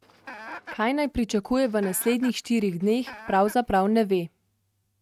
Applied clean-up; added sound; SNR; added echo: neural mask model RNNoise.